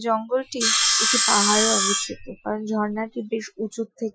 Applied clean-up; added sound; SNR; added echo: classical method Wiener filter.